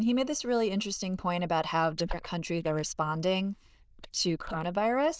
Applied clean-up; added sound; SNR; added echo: neural diffusion model UNIVERSE++.